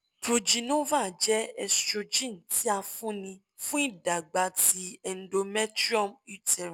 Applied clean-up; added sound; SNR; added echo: none; none; none; none.